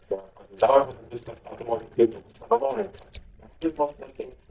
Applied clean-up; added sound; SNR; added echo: neural mask model DeepFilterNet 3.